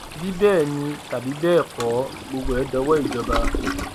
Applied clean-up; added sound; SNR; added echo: none; Stream + Toilet flush; 6 dB; none.